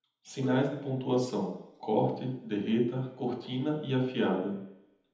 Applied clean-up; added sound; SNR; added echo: none; Bowed string instrument; 14 dB; reverberation time 1.1 s.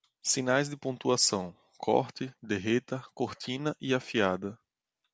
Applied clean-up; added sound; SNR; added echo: none; none; none; none.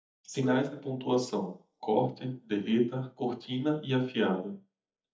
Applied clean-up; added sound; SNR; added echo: neural mask model DeepFilterNet 3.